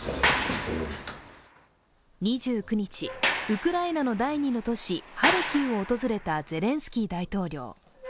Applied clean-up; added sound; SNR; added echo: none; Sliding door; 5 dB; none.